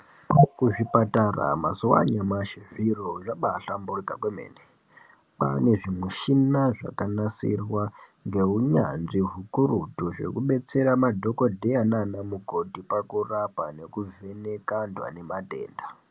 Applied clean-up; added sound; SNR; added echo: none; none; none; none.